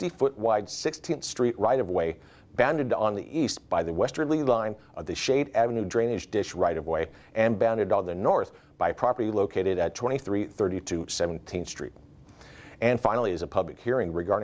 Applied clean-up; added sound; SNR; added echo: none; none; none; none.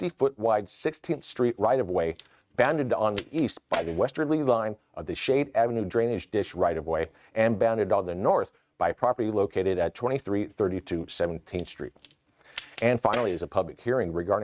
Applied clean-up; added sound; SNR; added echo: neural mask model RNNoise.